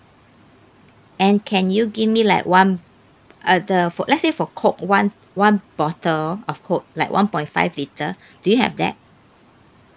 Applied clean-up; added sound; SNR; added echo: none; none; none; none.